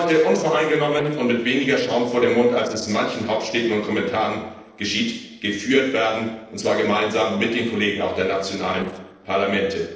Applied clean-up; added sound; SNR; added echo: neural separator model SepFormer DNS4.